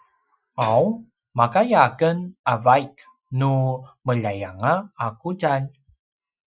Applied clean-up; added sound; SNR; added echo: classical method Wiener filter.